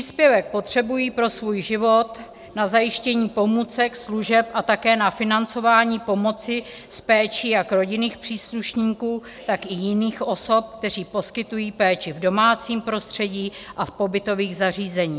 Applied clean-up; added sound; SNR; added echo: none; none; none; none.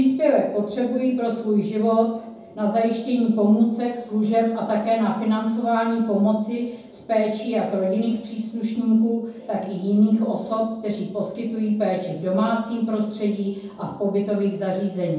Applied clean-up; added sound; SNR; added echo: none; none; none; reverberation time 0.9 s.